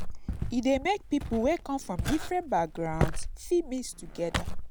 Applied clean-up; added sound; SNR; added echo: none; Walk, footsteps; 3 dB; none.